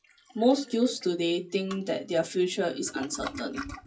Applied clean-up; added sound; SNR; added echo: classical method WPE with log-MMSE.